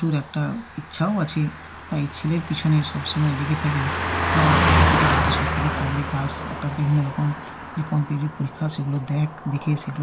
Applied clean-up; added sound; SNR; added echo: none; Car passing by; 1 dB; none.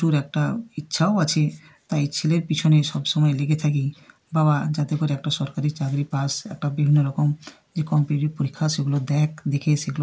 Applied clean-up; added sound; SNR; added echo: none; none; none; none.